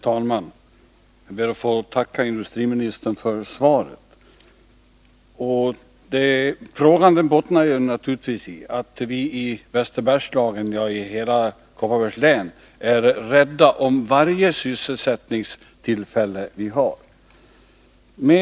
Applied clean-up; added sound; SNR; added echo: none; none; none; none.